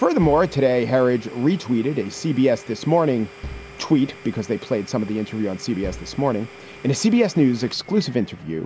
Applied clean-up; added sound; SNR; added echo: none; Domestic sounds, home sounds + Bass drum; 18 dB; none.